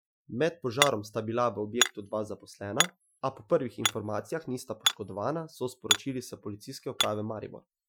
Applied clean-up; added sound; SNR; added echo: classical method Wiener filter.